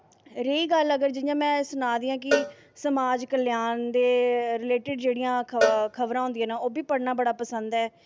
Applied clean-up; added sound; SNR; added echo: none; Cowbell; 6 dB; none.